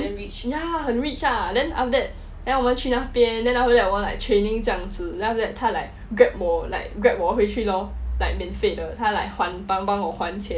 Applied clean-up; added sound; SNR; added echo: none; none; none; none.